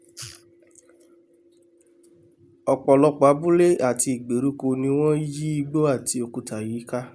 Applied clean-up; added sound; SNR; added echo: none; none; none; none.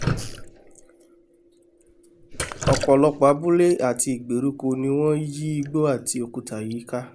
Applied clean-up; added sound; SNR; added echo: none; Drip; 10 dB; none.